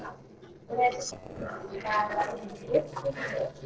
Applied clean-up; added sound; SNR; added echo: neural separator model SepFormer DNS4.